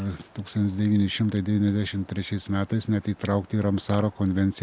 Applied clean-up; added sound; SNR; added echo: none; none; none; none.